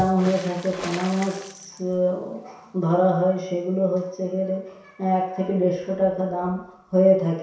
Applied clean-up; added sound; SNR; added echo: none; Water / Splash, splatter; 18 dB; reverberation time 0.7 s.